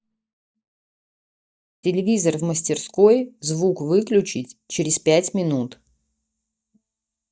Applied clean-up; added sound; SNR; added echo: neural mask model DeepFilterNet 3.